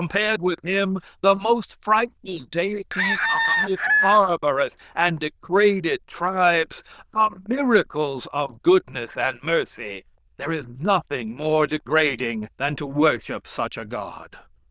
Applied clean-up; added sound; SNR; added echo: neural diffusion model UNIVERSE++.